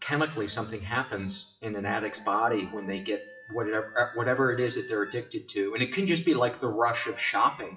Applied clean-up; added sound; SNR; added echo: classical method WPE with log-MMSE.